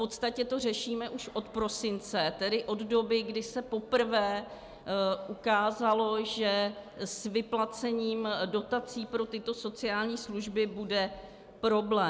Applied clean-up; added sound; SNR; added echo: none; none; none; none.